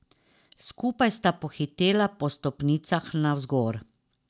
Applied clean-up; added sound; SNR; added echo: none; none; none; none.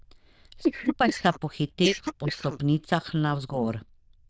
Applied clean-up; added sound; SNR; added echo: neural diffusion model UNIVERSE++.